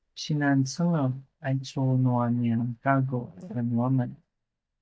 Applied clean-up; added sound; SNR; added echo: neural mask model DeepFilterNet 3.